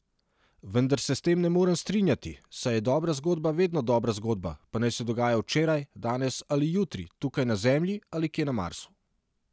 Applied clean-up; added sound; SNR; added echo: none; none; none; none.